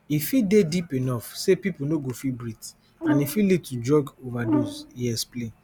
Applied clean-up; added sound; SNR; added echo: none; Brass instrument; 4 dB; none.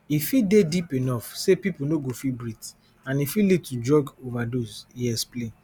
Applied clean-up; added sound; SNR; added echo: none; none; none; none.